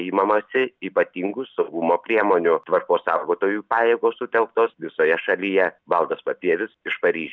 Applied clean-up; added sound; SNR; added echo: none; none; none; none.